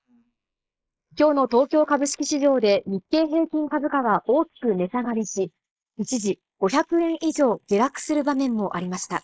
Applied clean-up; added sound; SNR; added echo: neural mask model Resemble Enhance denoiser.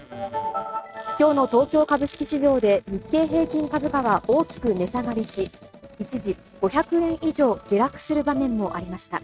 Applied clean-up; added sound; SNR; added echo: neural mask model RNNoise.